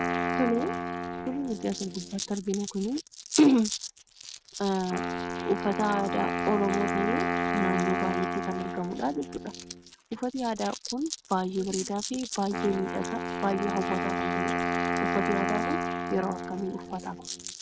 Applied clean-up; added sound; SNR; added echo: neural mask model RNNoise.